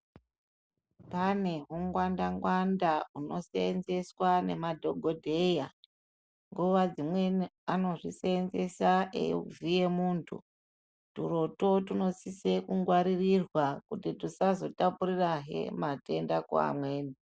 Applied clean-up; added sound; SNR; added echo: none; none; none; none.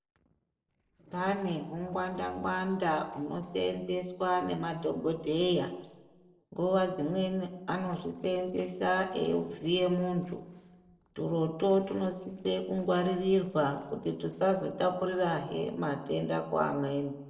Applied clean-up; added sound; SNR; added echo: neural separator model SepFormer DNS4.